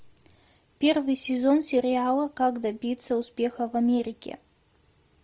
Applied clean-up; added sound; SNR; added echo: none; none; none; none.